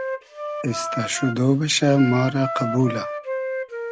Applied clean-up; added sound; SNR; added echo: none; Wind instrument, woodwind instrument; 7 dB; none.